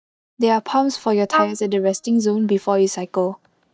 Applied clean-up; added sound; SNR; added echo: neural mask model DeepFilterNet 3.